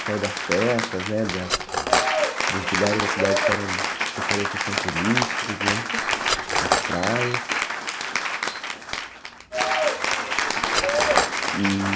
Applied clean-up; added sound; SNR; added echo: none; Applause / Cheering + Cutlery, silverware; -5 dB; none.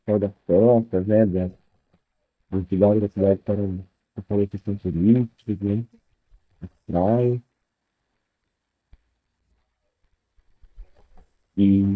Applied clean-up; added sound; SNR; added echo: neural mask model DeepFilterNet 3.